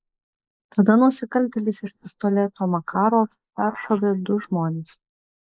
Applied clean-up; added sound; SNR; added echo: neural mask model Resemble Enhance denoiser.